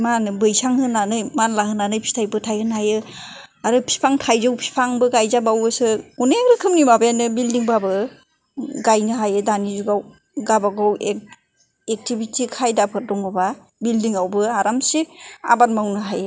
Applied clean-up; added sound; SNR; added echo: none; none; none; none.